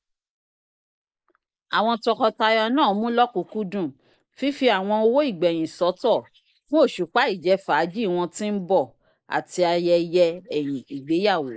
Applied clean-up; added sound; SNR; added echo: neural mask model Resemble Enhance denoiser.